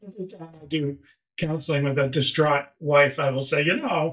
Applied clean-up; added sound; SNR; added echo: neural mask model DeepFilterNet 3.